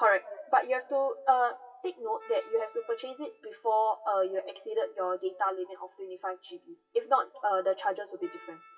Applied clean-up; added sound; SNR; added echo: classical method WPE with log-MMSE.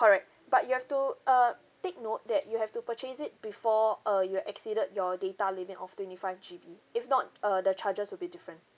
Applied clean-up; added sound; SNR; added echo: none; none; none; none.